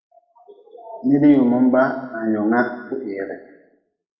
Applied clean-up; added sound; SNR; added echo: none; none; none; reverberation time 0.9 s.